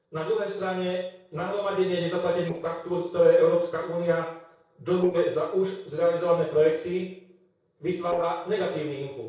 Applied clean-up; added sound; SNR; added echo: neural separator model SepFormer DNS4.